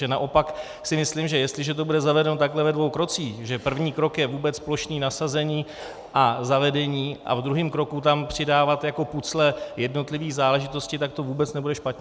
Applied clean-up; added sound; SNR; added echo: none; none; none; none.